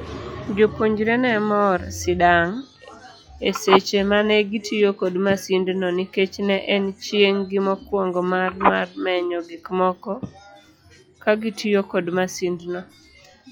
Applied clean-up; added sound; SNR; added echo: classical method log-MMSE.